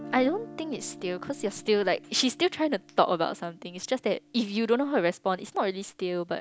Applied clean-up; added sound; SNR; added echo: none; Guitar; 20 dB; none.